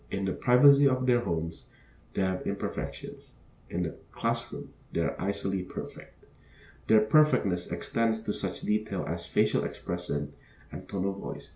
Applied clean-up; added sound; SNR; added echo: none; none; none; none.